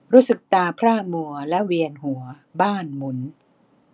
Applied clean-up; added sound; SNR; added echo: none; none; none; none.